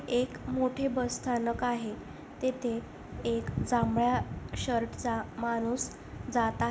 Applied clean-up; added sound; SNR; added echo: none; none; none; none.